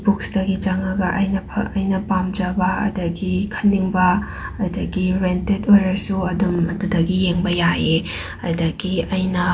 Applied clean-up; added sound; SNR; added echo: none; none; none; none.